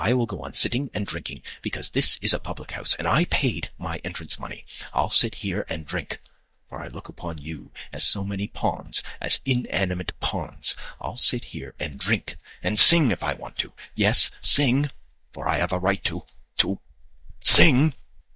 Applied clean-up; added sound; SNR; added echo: neural mask model DeepFilterNet 3.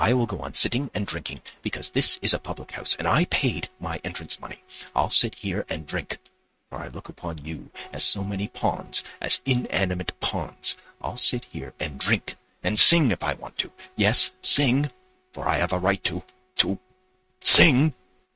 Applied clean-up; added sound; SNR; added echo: neural mask model RNNoise.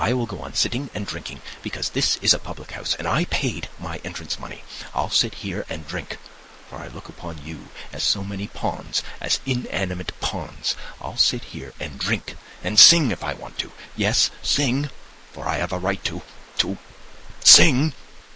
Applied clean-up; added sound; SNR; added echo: neural mask model Resemble Enhance denoiser.